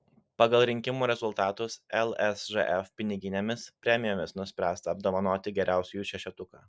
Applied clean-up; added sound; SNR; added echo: none; none; none; none.